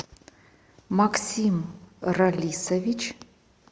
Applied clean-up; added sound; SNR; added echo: none; none; none; none.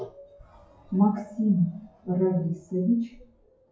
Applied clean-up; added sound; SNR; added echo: classical method WPE with log-MMSE.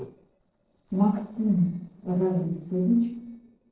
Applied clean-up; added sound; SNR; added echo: neural separator model SepFormer DNS4.